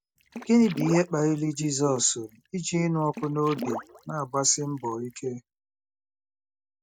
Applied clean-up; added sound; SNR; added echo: none; Water / Splash, splatter; 13 dB; none.